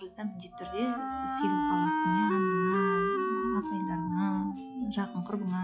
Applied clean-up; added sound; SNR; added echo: classical method log-MMSE.